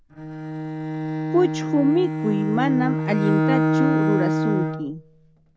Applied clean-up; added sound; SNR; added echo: none; Bowed string instrument; -1 dB; none.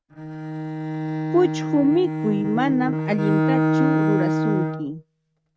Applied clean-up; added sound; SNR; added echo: neural mask model RNNoise.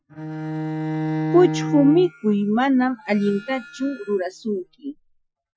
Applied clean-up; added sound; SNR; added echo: classical method Wiener filter.